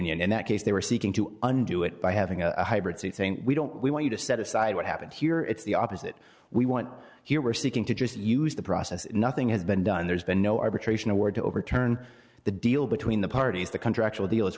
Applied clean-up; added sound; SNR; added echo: none; none; none; none.